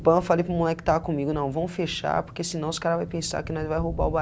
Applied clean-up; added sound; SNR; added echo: none; Thunder; 12 dB; none.